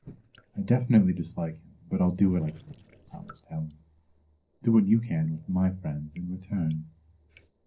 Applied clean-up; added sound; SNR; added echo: neural separator model SepFormer DNS4.